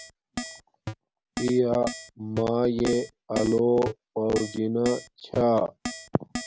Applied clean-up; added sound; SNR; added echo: none; Keyboard (musical); 12 dB; none.